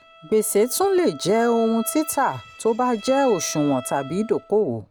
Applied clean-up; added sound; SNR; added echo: none; Bowed string instrument; 18 dB; none.